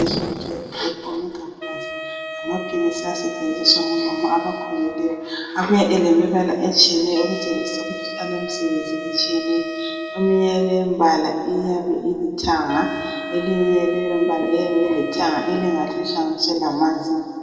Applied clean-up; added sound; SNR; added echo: none; Wind instrument, woodwind instrument; 12 dB; reverberation time 2.0 s.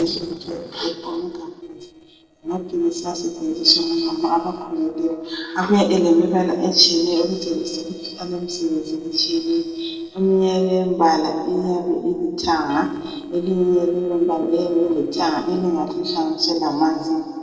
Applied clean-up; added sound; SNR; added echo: neural separator model SepFormer DNS4.